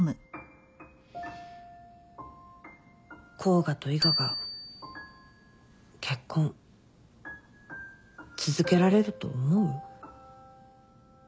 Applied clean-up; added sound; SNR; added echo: none; Bicycle bell; 5 dB; none.